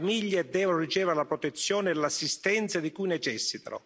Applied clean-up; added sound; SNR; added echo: none; none; none; none.